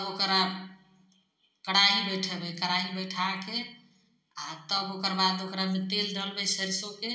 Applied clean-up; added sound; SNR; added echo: none; none; none; reverberation time 0.2 s.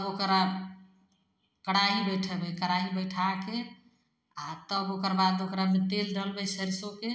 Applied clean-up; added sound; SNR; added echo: none; none; none; none.